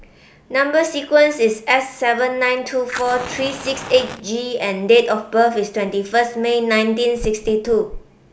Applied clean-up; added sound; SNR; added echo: none; Fire; 18 dB; none.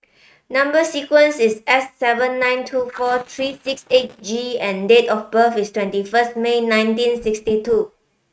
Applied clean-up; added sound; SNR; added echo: neural mask model RNNoise.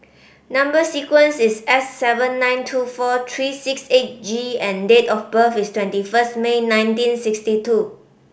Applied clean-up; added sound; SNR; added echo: none; none; none; none.